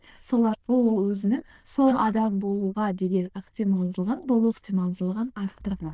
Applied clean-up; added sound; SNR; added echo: neural diffusion model UNIVERSE++.